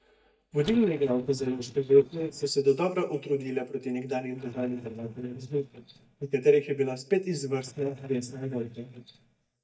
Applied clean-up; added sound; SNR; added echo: neural mask model DeepFilterNet 3.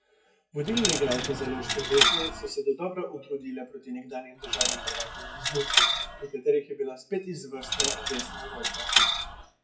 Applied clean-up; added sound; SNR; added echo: classical method WPE with log-MMSE.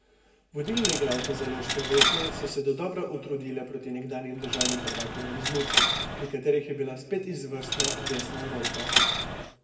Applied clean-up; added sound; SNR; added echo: none; Coin (dropping); -3 dB; reverberation time 1.8 s.